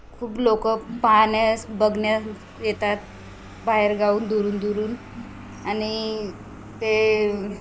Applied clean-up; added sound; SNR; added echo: none; Vehicle; 17 dB; none.